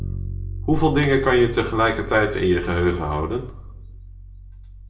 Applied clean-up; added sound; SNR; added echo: none; Bass guitar; 11 dB; reverberation time 0.5 s.